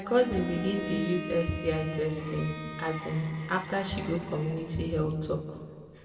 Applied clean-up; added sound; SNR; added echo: none; Bowed string instrument; 12 dB; reverberation time 1.8 s.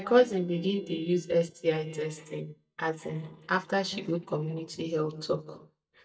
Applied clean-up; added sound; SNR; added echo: neural mask model DeepFilterNet 3.